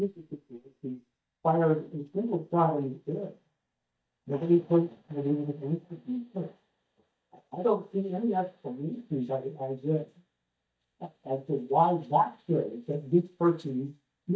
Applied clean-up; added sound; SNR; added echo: neural mask model DeepFilterNet 3.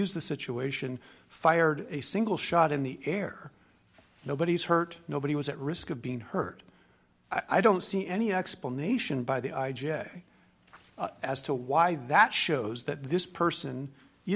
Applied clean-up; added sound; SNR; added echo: none; none; none; none.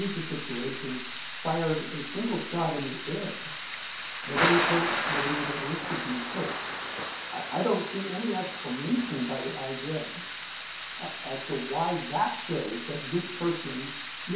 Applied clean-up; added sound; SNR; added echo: none; Thunder / Rain; 1 dB; reverberation time 0.6 s.